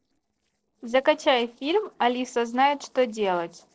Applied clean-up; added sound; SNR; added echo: neural separator model SepFormer DNS4.